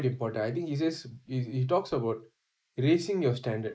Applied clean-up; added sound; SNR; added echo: neural mask model Resemble Enhance denoiser.